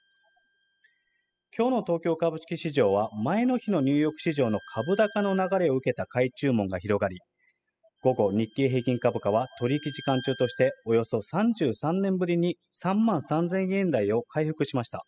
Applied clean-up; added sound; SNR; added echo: classical method spectral subtraction.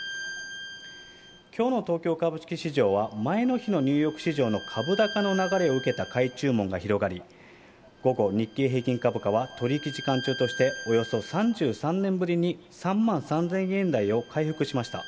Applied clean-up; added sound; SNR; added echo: none; Bowed string instrument; 15 dB; none.